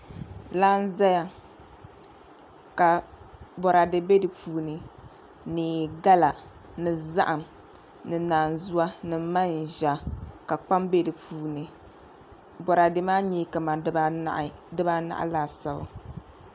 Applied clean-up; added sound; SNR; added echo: none; none; none; none.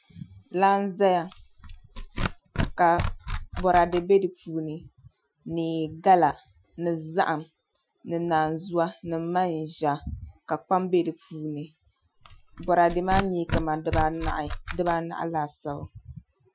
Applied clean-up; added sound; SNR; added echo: classical method Wiener filter.